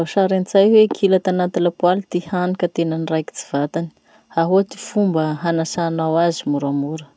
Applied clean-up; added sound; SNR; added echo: none; none; none; none.